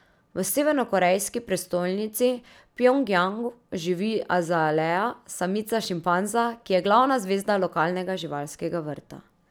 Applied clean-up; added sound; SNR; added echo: none; none; none; none.